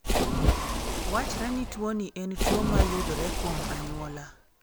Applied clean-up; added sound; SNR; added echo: none; Splash, splatter; -5 dB; none.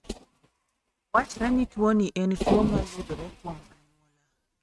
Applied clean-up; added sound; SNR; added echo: neural mask model RNNoise.